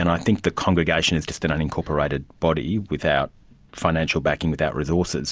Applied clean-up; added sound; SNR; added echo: none; none; none; none.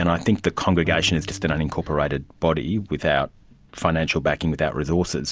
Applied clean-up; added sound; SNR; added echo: none; Bowed string instrument; 17 dB; none.